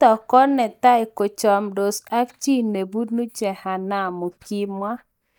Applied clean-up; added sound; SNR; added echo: neural mask model DeepFilterNet 3.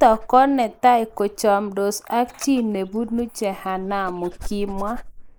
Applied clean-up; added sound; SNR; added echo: neural mask model Resemble Enhance denoiser.